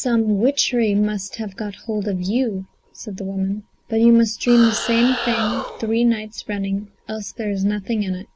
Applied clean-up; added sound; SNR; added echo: none; Animal; 7 dB; none.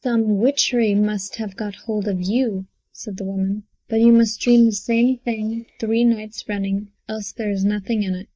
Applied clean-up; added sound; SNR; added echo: neural mask model DeepFilterNet 3.